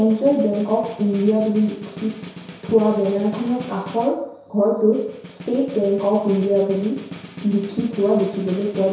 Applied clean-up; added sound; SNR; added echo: none; Snare drum; 17 dB; reverberation time 0.7 s.